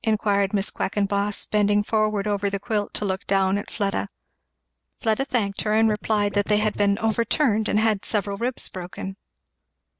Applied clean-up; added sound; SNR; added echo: neural separator model SepFormer DNS4.